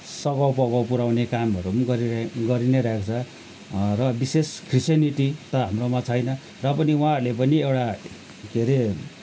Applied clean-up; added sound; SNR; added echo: none; none; none; none.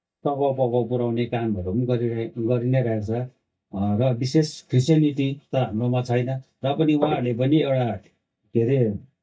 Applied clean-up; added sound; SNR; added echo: neural mask model DeepFilterNet 3.